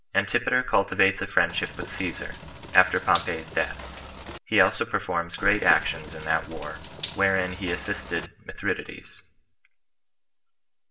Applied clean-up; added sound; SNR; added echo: none; Bathtub (filling or washing); 5 dB; reverberation time 0.5 s.